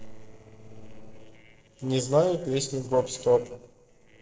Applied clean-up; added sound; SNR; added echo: neural separator model SepFormer DNS4.